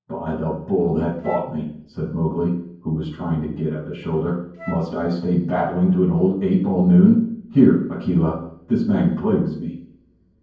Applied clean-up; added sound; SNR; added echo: none; Wind instrument, woodwind instrument; 19 dB; reverberation time 0.9 s.